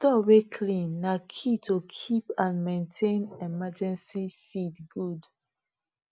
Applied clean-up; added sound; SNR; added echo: none; none; none; none.